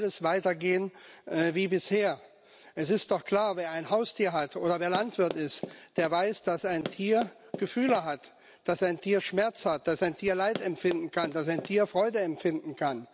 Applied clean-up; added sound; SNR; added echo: none; Run; 11 dB; none.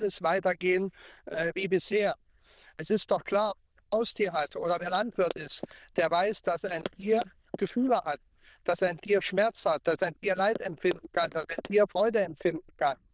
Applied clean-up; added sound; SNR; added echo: neural diffusion model UNIVERSE++.